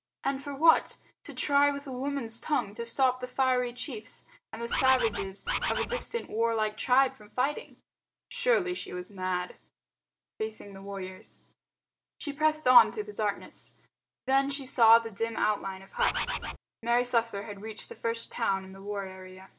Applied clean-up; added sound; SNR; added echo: none; Bird; 3 dB; none.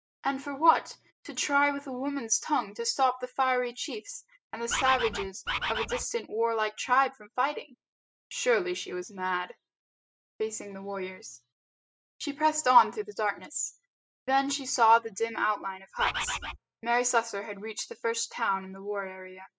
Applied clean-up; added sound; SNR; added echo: classical method spectral subtraction.